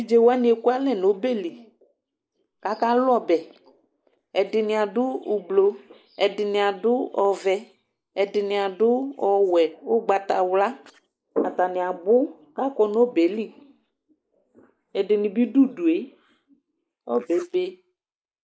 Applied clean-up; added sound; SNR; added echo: neural mask model Resemble Enhance denoiser.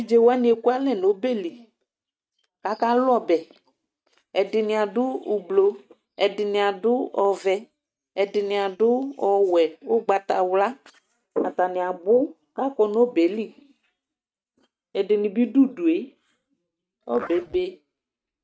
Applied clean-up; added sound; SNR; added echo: neural mask model RNNoise.